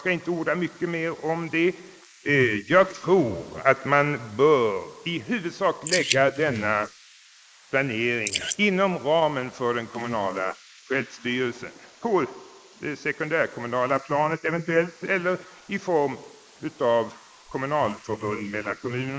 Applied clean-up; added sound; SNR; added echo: neural mask model Resemble Enhance denoiser.